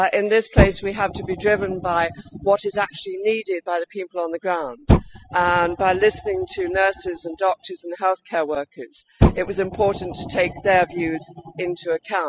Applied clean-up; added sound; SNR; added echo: classical method spectral subtraction.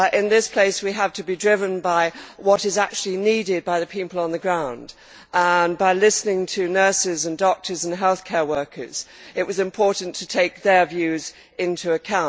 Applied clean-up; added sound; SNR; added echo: none; none; none; none.